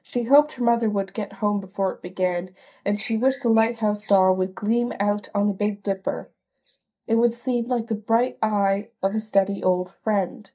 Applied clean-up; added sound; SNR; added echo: neural mask model DeepFilterNet 3.